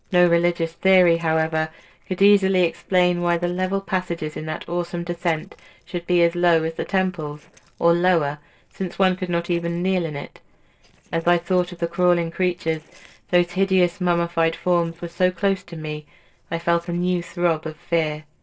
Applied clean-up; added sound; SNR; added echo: neural separator model SepFormer DNS4.